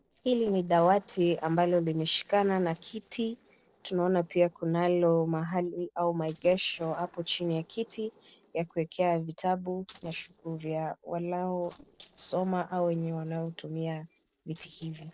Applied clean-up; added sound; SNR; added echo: neural separator model SepFormer DNS4.